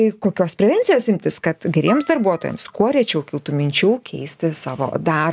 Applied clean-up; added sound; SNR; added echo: none; Harp; 18 dB; none.